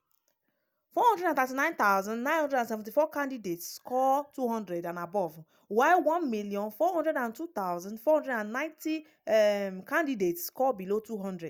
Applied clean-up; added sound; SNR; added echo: none; none; none; none.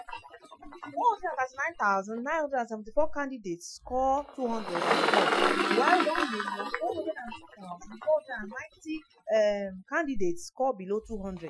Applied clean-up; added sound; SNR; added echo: classical method Wiener filter.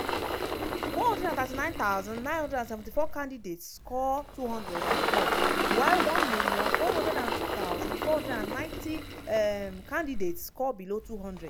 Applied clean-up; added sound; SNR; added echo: none; Engine; 0 dB; none.